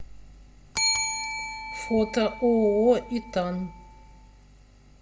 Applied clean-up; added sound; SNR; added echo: none; Bell; 6 dB; reverberation time 0.4 s.